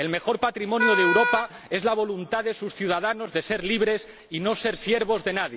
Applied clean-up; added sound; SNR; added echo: none; Wind instrument, woodwind instrument; 0 dB; none.